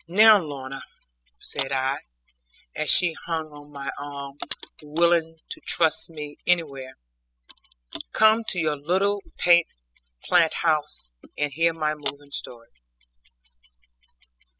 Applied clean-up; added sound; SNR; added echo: classical method spectral subtraction.